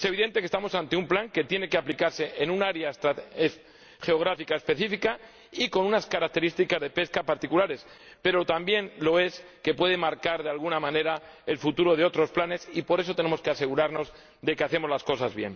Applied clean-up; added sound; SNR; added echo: none; none; none; none.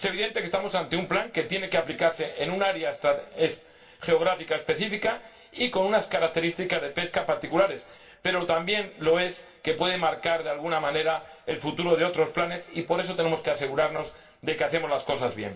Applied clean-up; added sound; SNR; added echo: none; none; none; reverberation time 0.2 s.